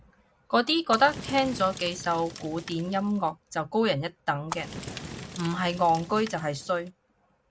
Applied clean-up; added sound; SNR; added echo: none; Fire; 13 dB; none.